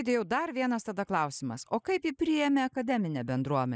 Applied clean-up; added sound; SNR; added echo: neural mask model Resemble Enhance denoiser.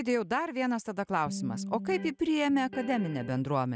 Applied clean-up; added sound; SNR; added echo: neural mask model RNNoise.